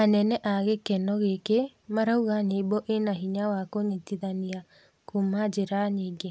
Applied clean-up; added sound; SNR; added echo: none; none; none; none.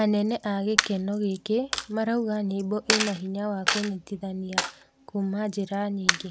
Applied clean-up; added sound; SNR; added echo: none; Coin (dropping); 4 dB; none.